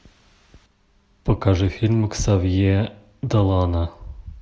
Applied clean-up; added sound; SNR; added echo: none; none; none; none.